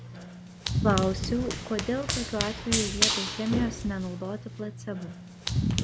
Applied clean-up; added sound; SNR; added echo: none; Run; -1 dB; none.